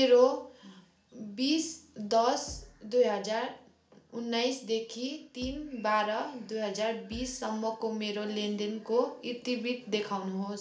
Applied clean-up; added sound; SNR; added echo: none; Bass drum; 19 dB; reverberation time 0.4 s.